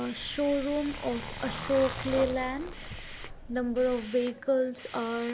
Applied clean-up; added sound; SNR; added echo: none; Hiss + Zipper (clothing); 10 dB; none.